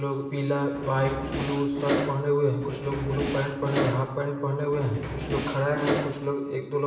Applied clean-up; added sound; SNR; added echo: none; Door; 5 dB; reverberation time 1.2 s.